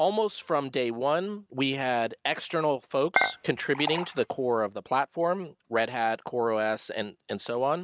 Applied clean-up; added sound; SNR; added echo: neural mask model RNNoise.